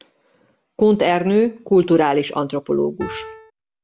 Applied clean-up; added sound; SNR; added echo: none; Piano; 13 dB; none.